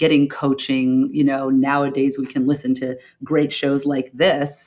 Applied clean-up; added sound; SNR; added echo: none; none; none; none.